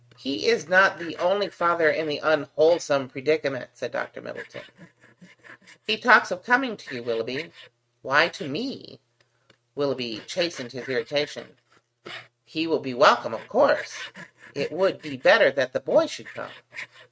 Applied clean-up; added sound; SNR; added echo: neural mask model RNNoise.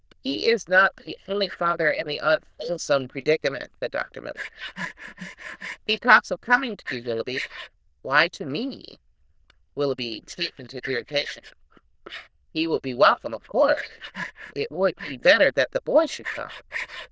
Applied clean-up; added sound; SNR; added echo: neural diffusion model UNIVERSE++.